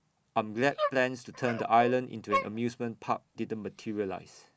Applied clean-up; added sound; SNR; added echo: none; Dog; 7 dB; none.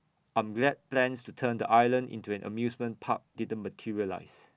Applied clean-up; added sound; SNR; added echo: none; none; none; none.